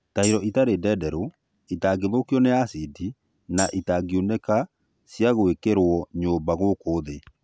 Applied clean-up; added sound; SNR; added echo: none; Tambourine; 12 dB; none.